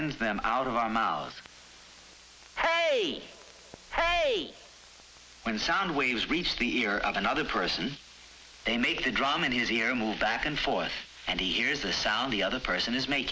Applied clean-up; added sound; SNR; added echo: none; Purr; 17 dB; none.